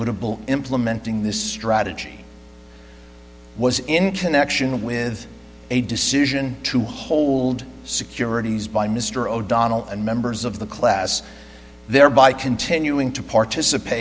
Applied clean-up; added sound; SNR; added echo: none; none; none; none.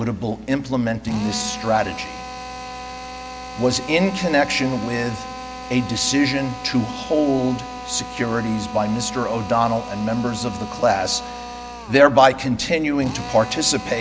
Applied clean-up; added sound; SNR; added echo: none; Drill; 12 dB; none.